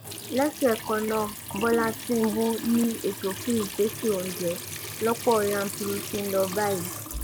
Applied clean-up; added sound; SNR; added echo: none; Trickle, dribble / Sink (filling or washing) / Water tap, faucet; 9 dB; none.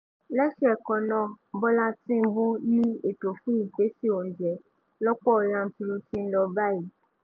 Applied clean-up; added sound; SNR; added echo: none; none; none; none.